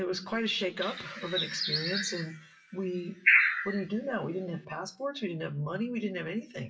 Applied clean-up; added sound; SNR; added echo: classical method WPE with log-MMSE.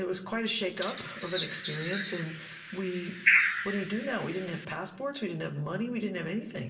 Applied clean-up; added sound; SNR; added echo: none; Bird; -3 dB; reverberation time 0.7 s.